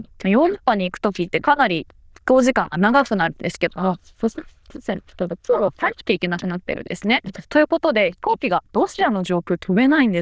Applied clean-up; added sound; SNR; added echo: neural diffusion model UNIVERSE++.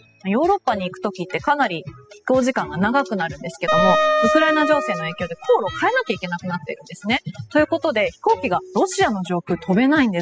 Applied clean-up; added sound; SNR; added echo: classical method spectral subtraction.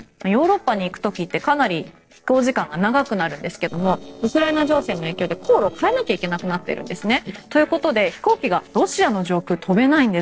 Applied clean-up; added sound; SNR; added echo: neural separator model SepFormer DNS4.